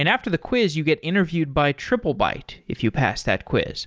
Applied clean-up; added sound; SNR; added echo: none; none; none; none.